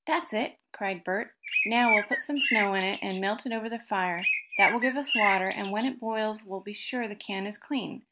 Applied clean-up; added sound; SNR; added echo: none; Bird; 0 dB; none.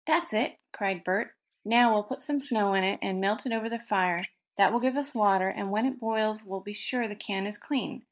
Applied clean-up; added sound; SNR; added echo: neural mask model DeepFilterNet 3.